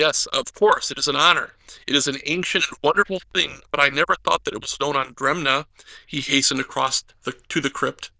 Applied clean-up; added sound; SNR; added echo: neural diffusion model UNIVERSE++.